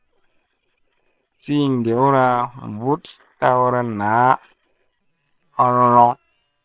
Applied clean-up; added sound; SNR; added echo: neural separator model SepFormer WHAM!.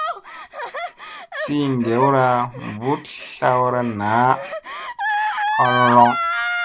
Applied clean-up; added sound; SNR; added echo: none; Gasp; 6 dB; none.